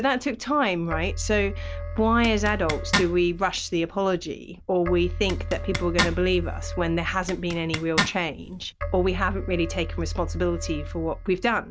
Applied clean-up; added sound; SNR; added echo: none; Zipper (clothing) + Keyboard (musical); 5 dB; none.